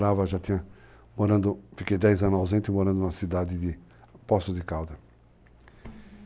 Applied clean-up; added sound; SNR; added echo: none; none; none; none.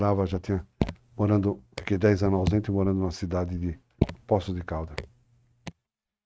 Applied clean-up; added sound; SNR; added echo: neural mask model RNNoise.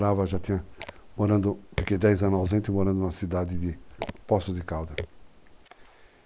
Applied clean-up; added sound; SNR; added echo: neural mask model Resemble Enhance denoiser.